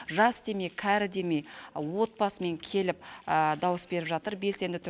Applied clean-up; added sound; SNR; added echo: none; none; none; none.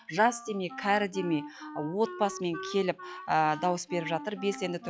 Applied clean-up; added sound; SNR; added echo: classical method log-MMSE.